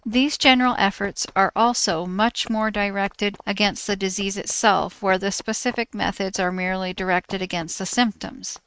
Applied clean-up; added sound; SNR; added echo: neural mask model RNNoise.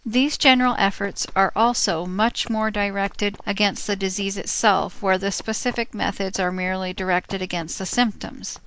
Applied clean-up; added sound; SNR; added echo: neural mask model Resemble Enhance denoiser.